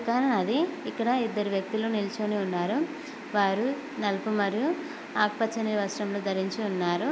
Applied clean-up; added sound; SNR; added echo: none; none; none; none.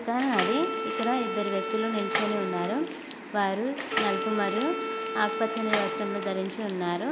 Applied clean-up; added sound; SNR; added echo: none; Door + Wind instrument, woodwind instrument; 3 dB; none.